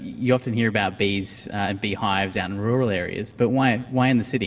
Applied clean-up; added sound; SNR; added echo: none; none; none; reverberation time 1.6 s.